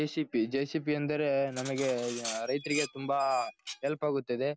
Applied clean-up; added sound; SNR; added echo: none; Dishes, pots, and pans + Cutlery, silverware; 12 dB; none.